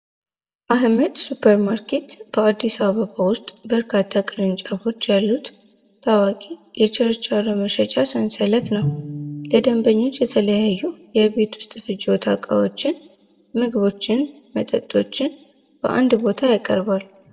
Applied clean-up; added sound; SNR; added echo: none; Bowed string instrument; 11 dB; reverberation time 0.8 s.